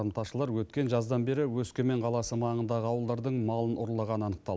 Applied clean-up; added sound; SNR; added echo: none; none; none; none.